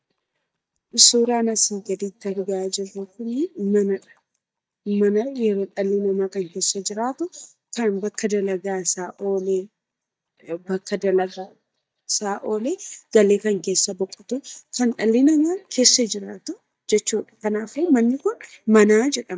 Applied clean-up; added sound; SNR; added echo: neural mask model DeepFilterNet 3.